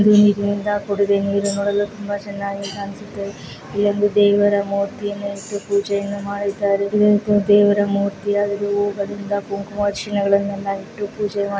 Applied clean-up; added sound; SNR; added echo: none; Tambourine; 14 dB; none.